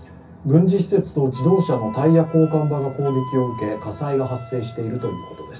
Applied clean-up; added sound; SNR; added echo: none; Wind instrument, woodwind instrument; 17 dB; reverberation time 0.3 s.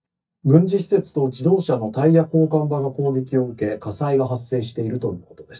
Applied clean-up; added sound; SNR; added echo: neural mask model DeepFilterNet 3.